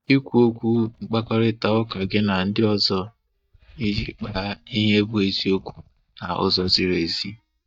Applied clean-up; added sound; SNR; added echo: neural mask model DeepFilterNet 3.